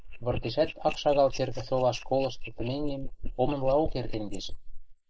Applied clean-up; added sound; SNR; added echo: neural mask model Resemble Enhance denoiser.